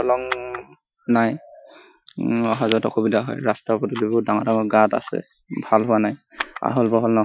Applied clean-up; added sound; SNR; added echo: classical method Wiener filter.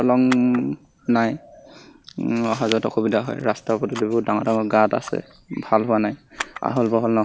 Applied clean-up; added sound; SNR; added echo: none; Camera; 19 dB; none.